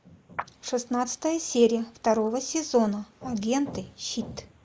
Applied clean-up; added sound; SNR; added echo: neural mask model Resemble Enhance denoiser.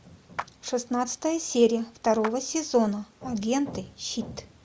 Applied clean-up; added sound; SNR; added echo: none; Clapping; 16 dB; none.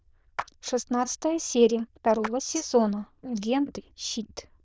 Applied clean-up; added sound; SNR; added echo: neural diffusion model UNIVERSE++.